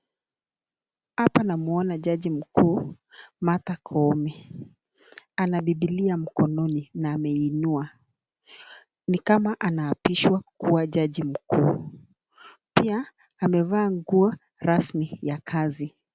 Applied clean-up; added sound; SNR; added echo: none; none; none; none.